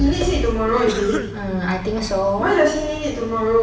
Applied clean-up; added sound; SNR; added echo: none; Cough; 12 dB; reverberation time 0.8 s.